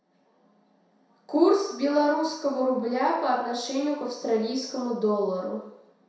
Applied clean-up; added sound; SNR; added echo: none; none; none; reverberation time 0.7 s.